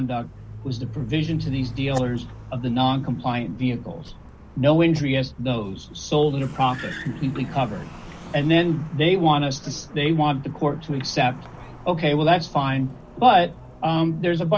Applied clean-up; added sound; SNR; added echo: none; Car; 17 dB; none.